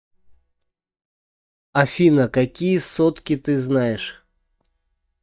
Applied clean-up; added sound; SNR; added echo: neural mask model DeepFilterNet 3.